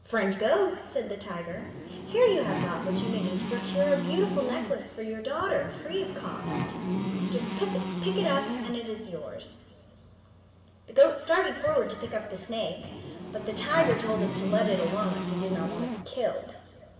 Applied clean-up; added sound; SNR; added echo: none; Buzz; 3 dB; reverberation time 2.2 s.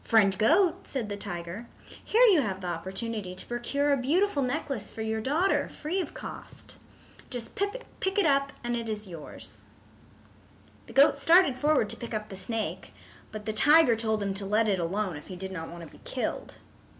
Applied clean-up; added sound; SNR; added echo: none; none; none; none.